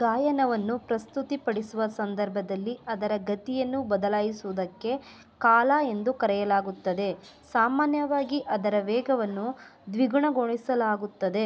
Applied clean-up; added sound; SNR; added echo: none; none; none; none.